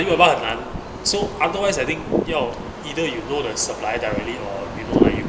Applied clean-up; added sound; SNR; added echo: none; none; none; none.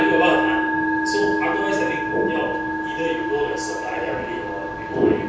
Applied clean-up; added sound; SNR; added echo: none; Musical instrument; 0 dB; reverberation time 0.6 s.